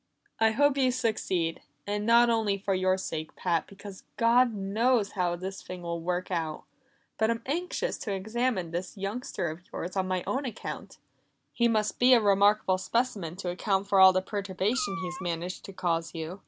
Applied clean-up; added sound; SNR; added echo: none; Meow; 13 dB; none.